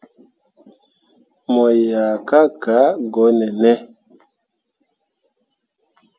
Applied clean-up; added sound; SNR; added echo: none; none; none; none.